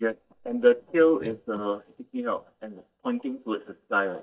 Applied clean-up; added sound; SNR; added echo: neural mask model DeepFilterNet 3.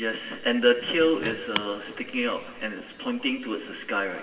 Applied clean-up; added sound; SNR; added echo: none; Car; 13 dB; reverberation time 1.9 s.